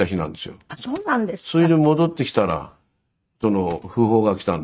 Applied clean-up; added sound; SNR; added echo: neural mask model RNNoise.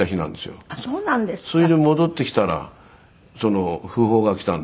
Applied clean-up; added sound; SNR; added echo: none; none; none; none.